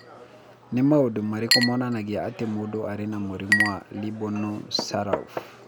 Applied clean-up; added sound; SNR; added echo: none; Chink, clink; 4 dB; none.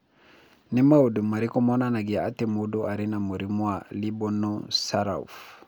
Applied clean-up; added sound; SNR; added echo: none; none; none; none.